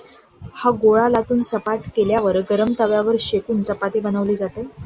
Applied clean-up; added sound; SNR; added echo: none; none; none; none.